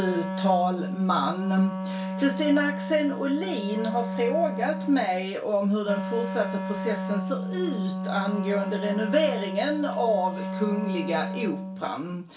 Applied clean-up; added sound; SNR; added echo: none; Wind instrument, woodwind instrument; 5 dB; reverberation time 0.3 s.